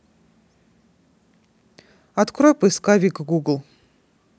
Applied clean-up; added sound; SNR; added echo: none; none; none; none.